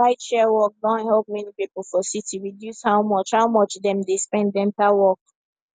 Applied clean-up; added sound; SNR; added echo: none; none; none; none.